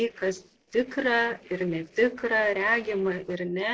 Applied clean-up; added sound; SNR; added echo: neural separator model SepFormer DNS4.